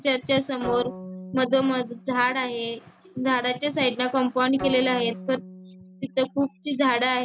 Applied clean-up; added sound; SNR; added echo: none; Bowed string instrument; 16 dB; none.